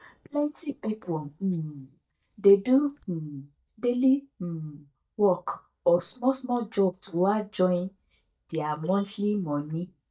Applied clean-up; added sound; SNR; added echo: neural mask model DeepFilterNet 3.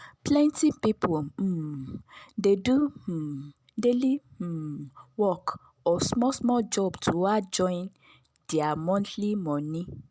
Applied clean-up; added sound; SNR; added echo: none; none; none; none.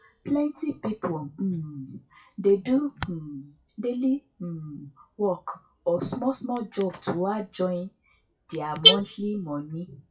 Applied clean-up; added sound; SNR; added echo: classical method WPE with log-MMSE.